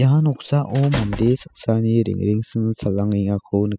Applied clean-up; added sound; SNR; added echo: classical method spectral subtraction.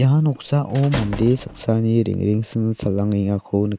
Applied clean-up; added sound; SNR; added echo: none; Squeak / Slam / Human group actions; 17 dB; none.